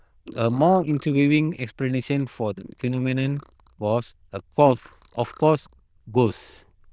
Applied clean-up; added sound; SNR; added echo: neural diffusion model UNIVERSE++.